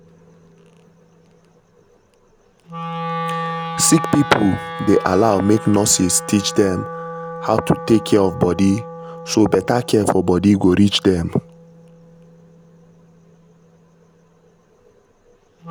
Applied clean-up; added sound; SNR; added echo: none; Wind instrument, woodwind instrument; 12 dB; none.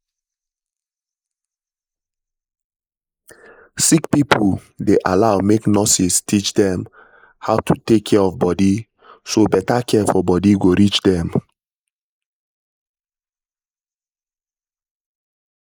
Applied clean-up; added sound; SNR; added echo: neural mask model Resemble Enhance denoiser.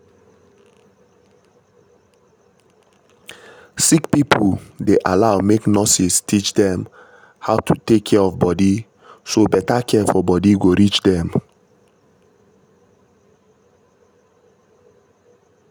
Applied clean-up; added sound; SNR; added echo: none; none; none; none.